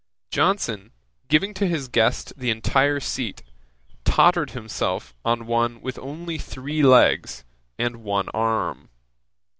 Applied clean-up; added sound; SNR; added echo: none; none; none; none.